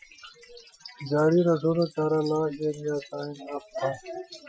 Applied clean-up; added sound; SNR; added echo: classical method Wiener filter.